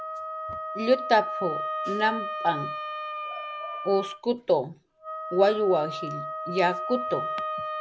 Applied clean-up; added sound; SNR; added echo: none; Wind instrument, woodwind instrument; 5 dB; none.